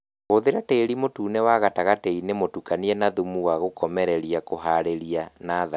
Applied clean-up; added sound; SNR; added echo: none; none; none; none.